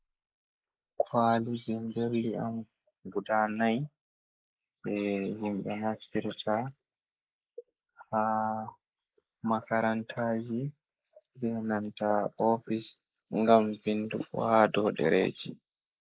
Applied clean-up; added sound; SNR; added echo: neural mask model Resemble Enhance denoiser.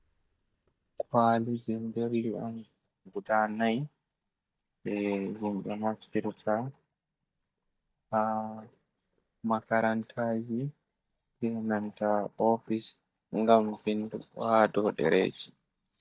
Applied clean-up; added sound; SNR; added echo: neural mask model DeepFilterNet 3.